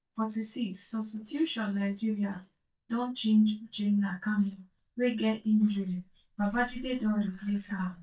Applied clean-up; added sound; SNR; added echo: neural mask model DeepFilterNet 3.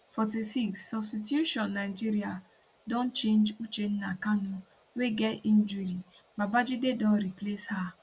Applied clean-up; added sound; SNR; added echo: none; none; none; none.